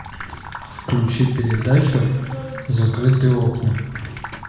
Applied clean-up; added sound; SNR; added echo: none; Sink (filling or washing) / Water tap, faucet; 16 dB; reverberation time 0.9 s.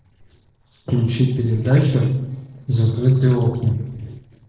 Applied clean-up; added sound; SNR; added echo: neural separator model SepFormer DNS4.